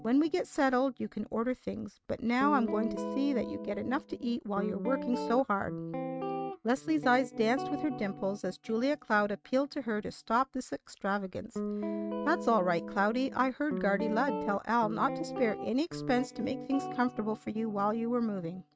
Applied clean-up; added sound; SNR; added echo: neural mask model RNNoise.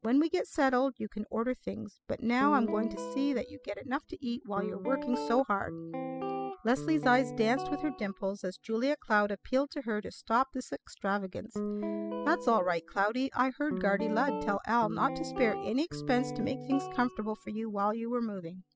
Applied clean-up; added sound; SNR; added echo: classical method spectral subtraction.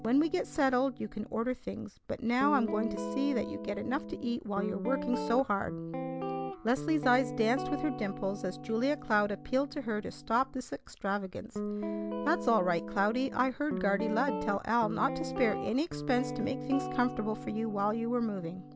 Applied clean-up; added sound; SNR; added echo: none; Guitar; 7 dB; none.